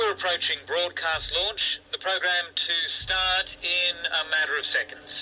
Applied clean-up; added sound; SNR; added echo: none; none; none; none.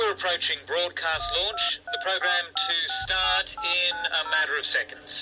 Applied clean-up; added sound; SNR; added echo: none; Telephone; 9 dB; none.